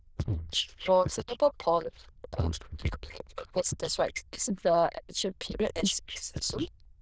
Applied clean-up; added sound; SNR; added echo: neural diffusion model UNIVERSE++.